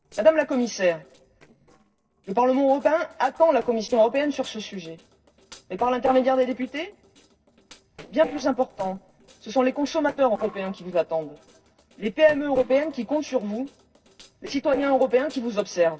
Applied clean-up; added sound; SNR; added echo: neural separator model SepFormer DNS4.